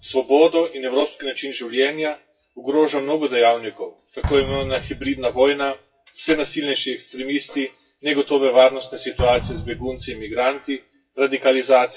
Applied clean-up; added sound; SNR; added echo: classical method WPE with log-MMSE.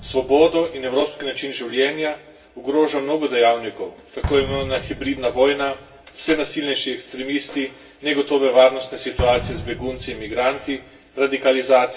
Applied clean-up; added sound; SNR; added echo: none; Explosion; 16 dB; reverberation time 0.2 s.